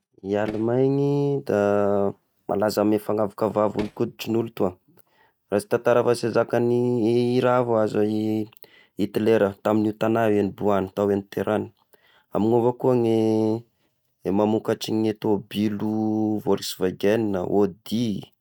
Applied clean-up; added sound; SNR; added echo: neural mask model RNNoise.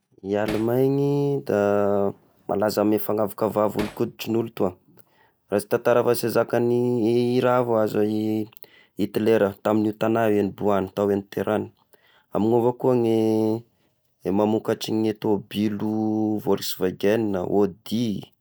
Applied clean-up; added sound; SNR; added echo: none; Hammer; 15 dB; none.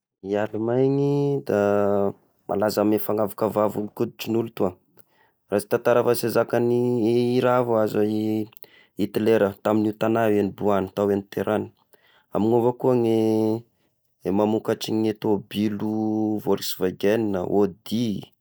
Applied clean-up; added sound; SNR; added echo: neural mask model DeepFilterNet 3.